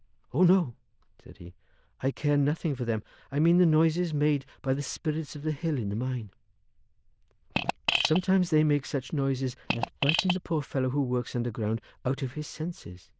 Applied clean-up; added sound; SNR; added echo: neural diffusion model UNIVERSE++.